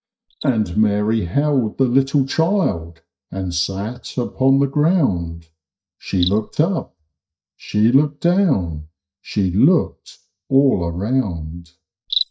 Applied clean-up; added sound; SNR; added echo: neural mask model DeepFilterNet 3.